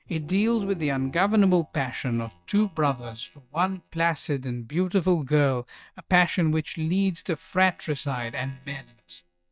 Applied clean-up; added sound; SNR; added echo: neural mask model DeepFilterNet 3.